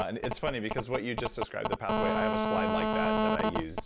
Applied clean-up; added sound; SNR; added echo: none; Telephone; -3 dB; none.